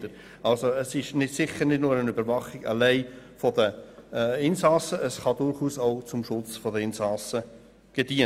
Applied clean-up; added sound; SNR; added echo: none; none; none; none.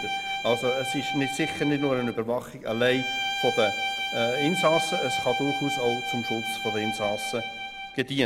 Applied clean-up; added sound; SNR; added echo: none; Bowed string instrument; 3 dB; none.